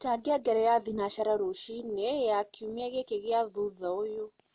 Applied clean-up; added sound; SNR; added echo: none; none; none; none.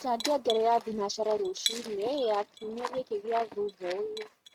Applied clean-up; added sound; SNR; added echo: neural mask model RNNoise.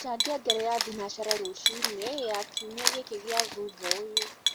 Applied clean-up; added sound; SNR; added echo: none; Cat; -2 dB; none.